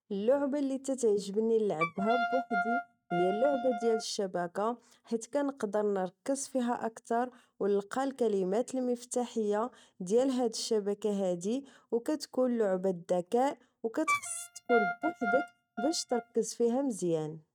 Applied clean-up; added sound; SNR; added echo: neural mask model RNNoise.